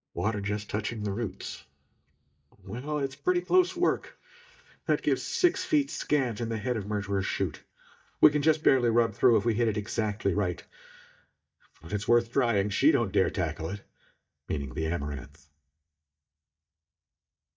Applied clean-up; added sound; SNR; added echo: neural mask model DeepFilterNet 3.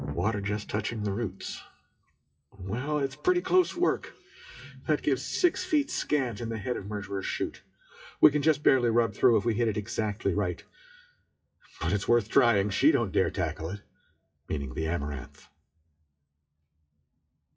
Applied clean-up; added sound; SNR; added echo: classical method WPE with log-MMSE.